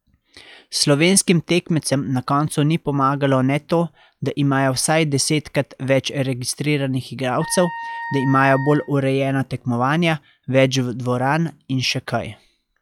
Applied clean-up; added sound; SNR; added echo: classical method log-MMSE.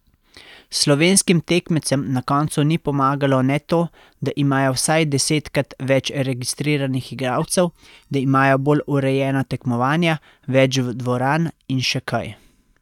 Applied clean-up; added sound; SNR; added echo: neural mask model DeepFilterNet 3.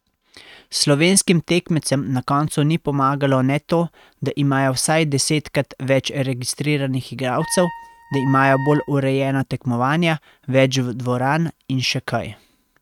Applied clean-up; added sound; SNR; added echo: neural mask model RNNoise.